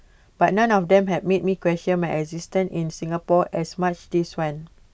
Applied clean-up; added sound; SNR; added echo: none; none; none; none.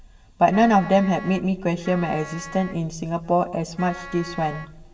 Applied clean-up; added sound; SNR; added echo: none; Wind instrument, woodwind instrument; 16 dB; reverberation time 1.7 s.